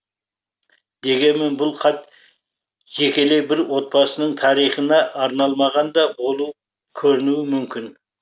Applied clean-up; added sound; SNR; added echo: none; none; none; none.